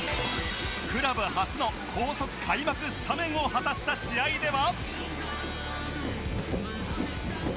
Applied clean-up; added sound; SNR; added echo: none; none; none; none.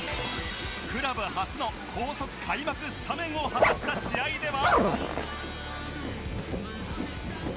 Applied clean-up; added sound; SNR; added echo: none; Zipper (clothing); -4 dB; none.